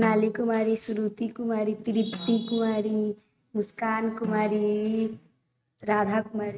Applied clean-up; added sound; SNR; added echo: neural mask model RNNoise.